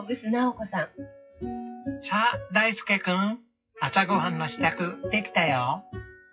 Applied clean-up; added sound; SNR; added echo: classical method WPE with log-MMSE.